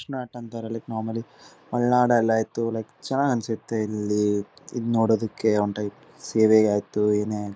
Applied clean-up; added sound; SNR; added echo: none; none; none; none.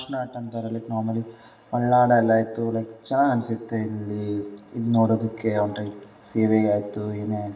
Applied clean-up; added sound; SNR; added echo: none; none; none; reverberation time 0.8 s.